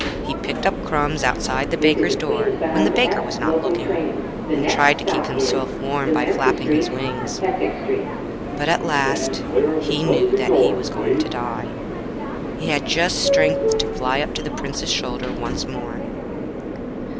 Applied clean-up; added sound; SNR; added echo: none; Subway, metro, underground; -3 dB; none.